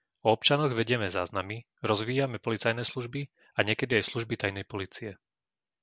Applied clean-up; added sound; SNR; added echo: none; none; none; none.